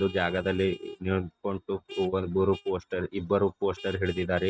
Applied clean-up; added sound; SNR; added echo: neural mask model RNNoise.